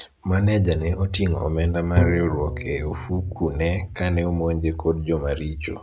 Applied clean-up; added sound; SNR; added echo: neural mask model RNNoise.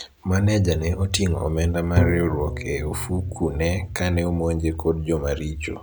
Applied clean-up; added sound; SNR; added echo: none; Bowed string instrument; 7 dB; none.